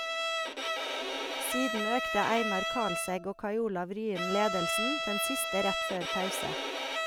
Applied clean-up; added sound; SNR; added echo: none; Bowed string instrument; 0 dB; none.